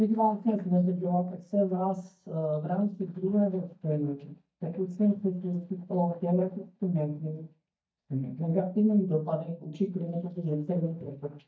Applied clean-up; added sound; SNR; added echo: neural mask model DeepFilterNet 3.